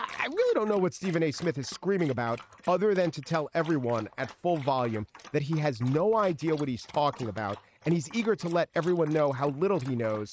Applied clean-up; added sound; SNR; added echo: neural mask model RNNoise.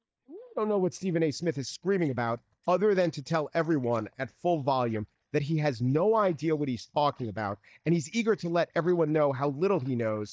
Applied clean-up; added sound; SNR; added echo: neural mask model DeepFilterNet 3.